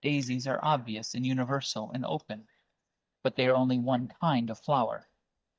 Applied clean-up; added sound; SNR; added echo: neural mask model DeepFilterNet 3.